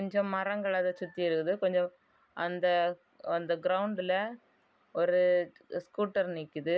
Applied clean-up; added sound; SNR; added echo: none; none; none; none.